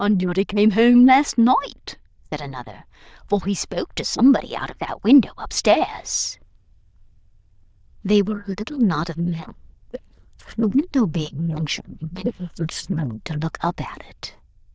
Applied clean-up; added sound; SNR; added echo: neural diffusion model UNIVERSE++.